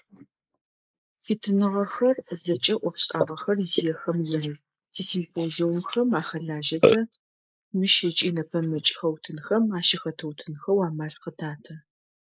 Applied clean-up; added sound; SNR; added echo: neural mask model Resemble Enhance denoiser.